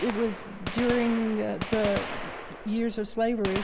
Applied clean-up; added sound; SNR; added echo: none; Gunshot, gunfire; 7 dB; none.